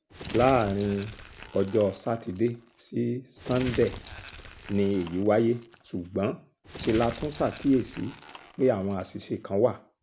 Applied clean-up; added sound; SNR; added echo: none; Crumpling, crinkling; 15 dB; none.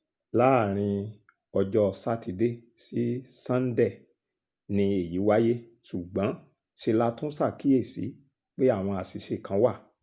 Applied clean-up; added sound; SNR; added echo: none; none; none; none.